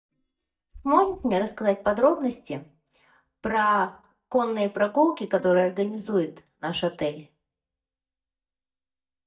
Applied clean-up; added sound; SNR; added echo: neural mask model DeepFilterNet 3.